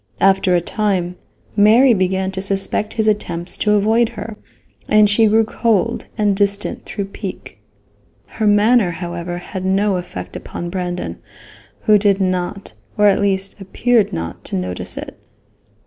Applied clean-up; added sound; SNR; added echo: none; none; none; none.